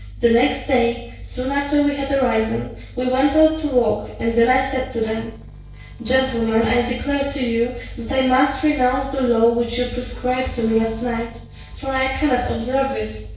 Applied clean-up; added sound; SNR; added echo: neural separator model SepFormer DNS4.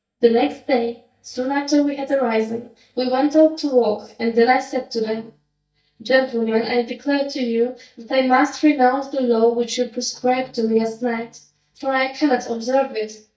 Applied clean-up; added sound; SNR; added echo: neural mask model DeepFilterNet 3.